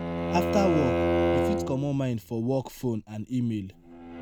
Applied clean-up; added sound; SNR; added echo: none; Bowed string instrument; 0 dB; none.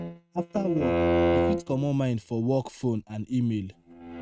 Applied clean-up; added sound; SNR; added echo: neural mask model RNNoise.